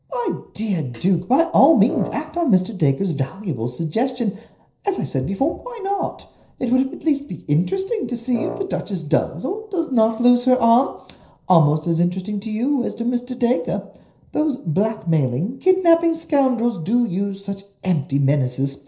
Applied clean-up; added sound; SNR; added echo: neural separator model SepFormer DNS4.